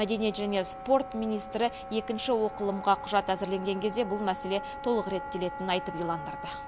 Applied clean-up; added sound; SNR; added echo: none; Wind instrument, woodwind instrument; 10 dB; none.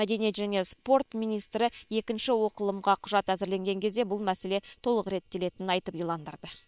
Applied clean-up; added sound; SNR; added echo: neural separator model SepFormer WHAM!.